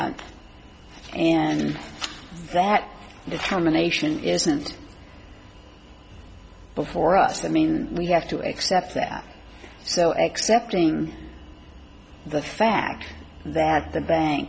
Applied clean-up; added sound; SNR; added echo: none; none; none; none.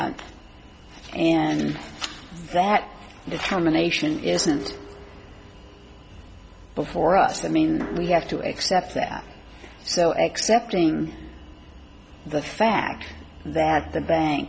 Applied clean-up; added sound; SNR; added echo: none; Dishes, pots, and pans; 18 dB; none.